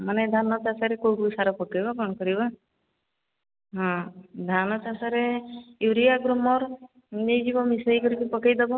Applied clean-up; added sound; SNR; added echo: none; none; none; none.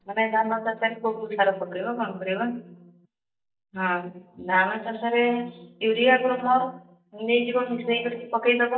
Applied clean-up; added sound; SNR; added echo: neural mask model DeepFilterNet 3.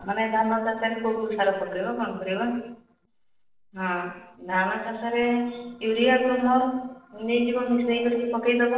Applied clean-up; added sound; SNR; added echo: neural separator model SepFormer DNS4.